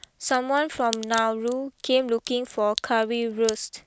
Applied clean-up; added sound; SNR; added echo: none; Crack; 15 dB; none.